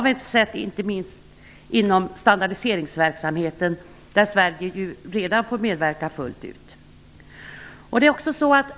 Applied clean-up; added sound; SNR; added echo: none; none; none; none.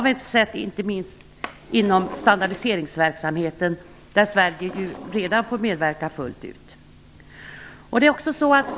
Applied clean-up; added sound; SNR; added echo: none; Drawer open or close; 18 dB; none.